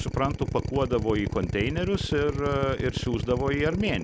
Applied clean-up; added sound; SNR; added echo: none; Drill; 4 dB; none.